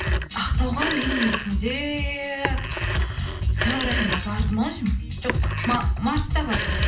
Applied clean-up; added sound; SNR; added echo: none; Telephone; 7 dB; reverberation time 0.4 s.